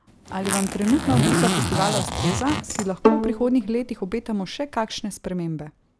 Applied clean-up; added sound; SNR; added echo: none; Zipper (clothing) + Bowed string instrument; 0 dB; none.